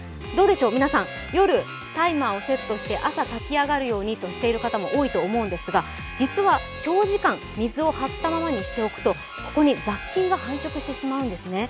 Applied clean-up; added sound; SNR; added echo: none; Harmonica; 11 dB; none.